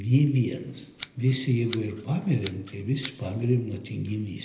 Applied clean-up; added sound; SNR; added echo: none; Scissors; 11 dB; reverberation time 0.7 s.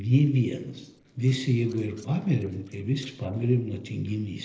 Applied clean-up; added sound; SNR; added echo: neural separator model SepFormer DNS4.